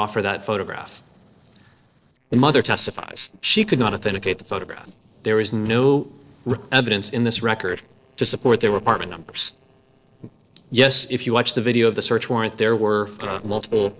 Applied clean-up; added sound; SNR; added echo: neural separator model SepFormer DNS4.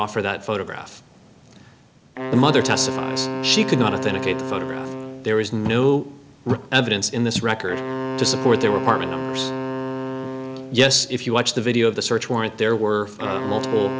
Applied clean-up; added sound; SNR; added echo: none; Wind instrument, woodwind instrument; 7 dB; none.